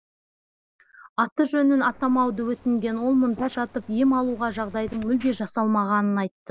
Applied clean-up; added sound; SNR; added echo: neural separator model SepFormer DNS4.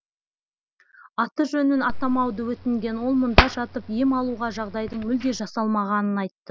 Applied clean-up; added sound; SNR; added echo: none; Hands; 3 dB; none.